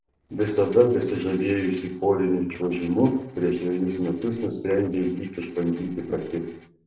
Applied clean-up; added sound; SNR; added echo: neural separator model SepFormer DNS4.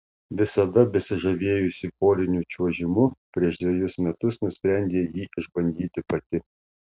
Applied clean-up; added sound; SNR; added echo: none; none; none; none.